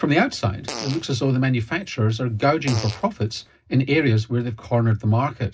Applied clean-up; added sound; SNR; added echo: none; Fart; 15 dB; reverberation time 0.4 s.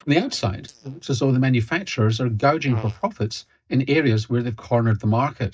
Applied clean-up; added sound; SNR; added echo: neural mask model DeepFilterNet 3.